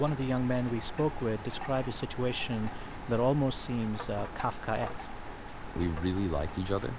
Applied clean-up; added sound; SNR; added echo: none; Rain; 7 dB; none.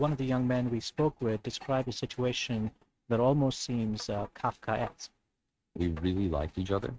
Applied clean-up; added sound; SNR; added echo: neural mask model RNNoise.